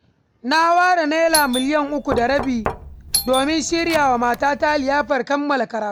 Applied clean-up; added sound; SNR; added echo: none; Knock + Doorbell; 9 dB; none.